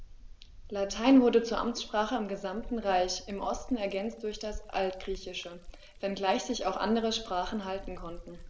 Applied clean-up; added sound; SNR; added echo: none; Liquid; 15 dB; none.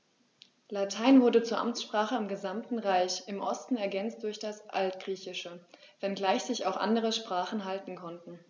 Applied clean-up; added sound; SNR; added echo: none; none; none; none.